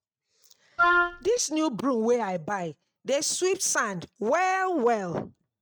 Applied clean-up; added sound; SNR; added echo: neural mask model RNNoise.